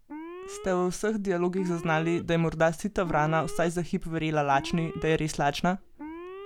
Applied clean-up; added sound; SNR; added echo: none; Alarm; 15 dB; none.